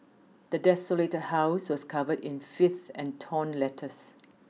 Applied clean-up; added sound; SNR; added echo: none; none; none; none.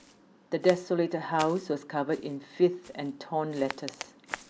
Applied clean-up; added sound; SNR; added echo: none; Walk, footsteps; 16 dB; none.